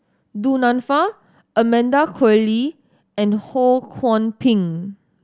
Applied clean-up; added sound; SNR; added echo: none; none; none; none.